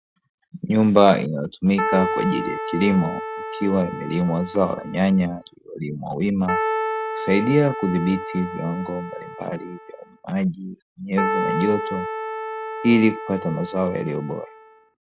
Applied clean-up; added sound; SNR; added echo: none; Keyboard (musical); 6 dB; none.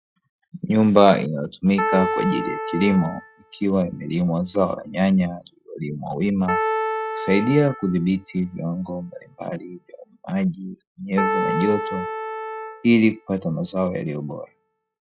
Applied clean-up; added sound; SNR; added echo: classical method log-MMSE.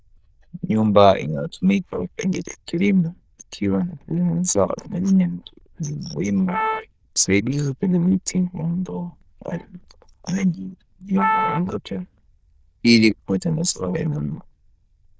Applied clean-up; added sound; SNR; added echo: neural diffusion model UNIVERSE++.